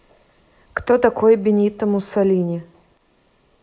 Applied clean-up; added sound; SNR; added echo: neural mask model Resemble Enhance denoiser.